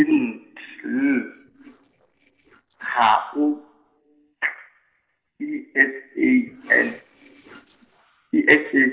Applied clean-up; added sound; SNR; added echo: neural separator model SepFormer DNS4.